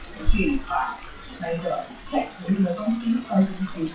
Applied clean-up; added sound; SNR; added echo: classical method WPE with log-MMSE.